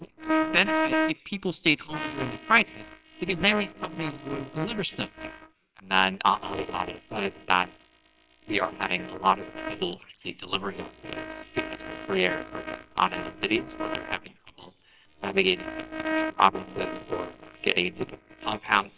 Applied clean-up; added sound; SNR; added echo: neural separator model SepFormer WHAMR!.